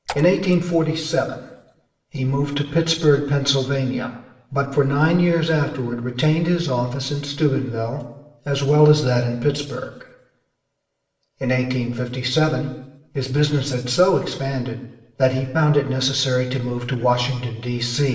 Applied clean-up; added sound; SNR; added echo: none; Raindrop / Splash, splatter; 16 dB; reverberation time 0.9 s.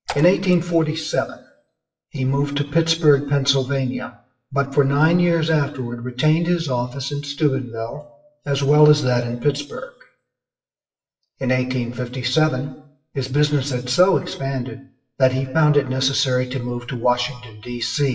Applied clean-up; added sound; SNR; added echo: classical method WPE with log-MMSE.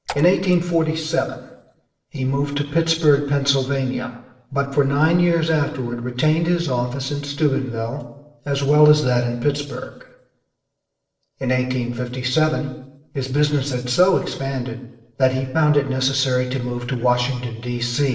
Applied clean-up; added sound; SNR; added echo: neural separator model SepFormer DNS4.